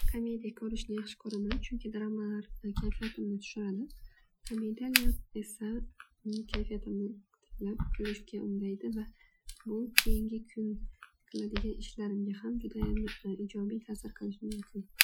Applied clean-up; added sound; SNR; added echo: classical method Wiener filter.